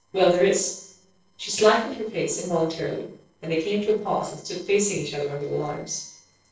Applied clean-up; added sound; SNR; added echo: neural separator model SepFormer DNS4.